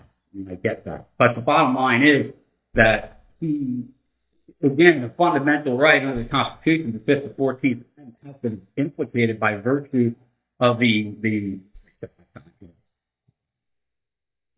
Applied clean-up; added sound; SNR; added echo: neural mask model DeepFilterNet 3.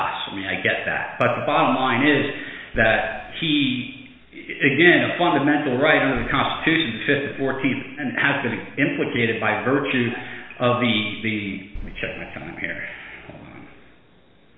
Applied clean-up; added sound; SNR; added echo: none; Boom; 18 dB; reverberation time 1.1 s.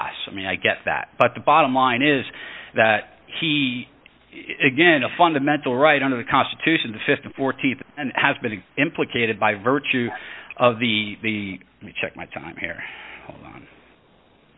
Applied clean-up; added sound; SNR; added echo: none; none; none; none.